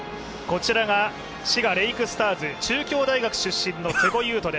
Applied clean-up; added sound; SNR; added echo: none; Cough; 2 dB; none.